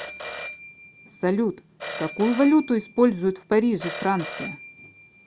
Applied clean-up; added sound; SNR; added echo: none; Telephone; 8 dB; none.